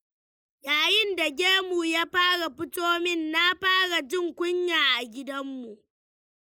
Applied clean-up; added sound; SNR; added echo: neural mask model Resemble Enhance denoiser.